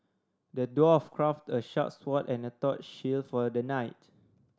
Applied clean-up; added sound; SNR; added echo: none; none; none; none.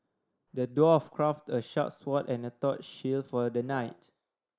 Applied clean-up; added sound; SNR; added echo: neural mask model Resemble Enhance denoiser.